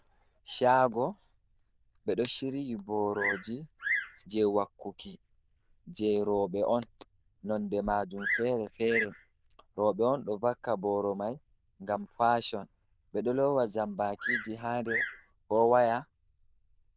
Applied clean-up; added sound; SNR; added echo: neural diffusion model UNIVERSE++.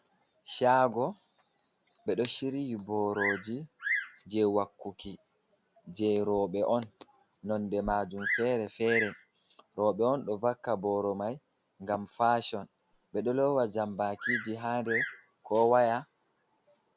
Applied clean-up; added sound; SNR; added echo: none; Bird vocalization, bird call, bird song; 10 dB; none.